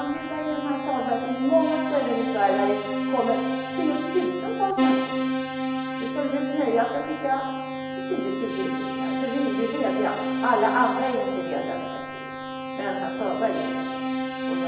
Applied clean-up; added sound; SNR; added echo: none; Keyboard (musical); 2 dB; reverberation time 1.0 s.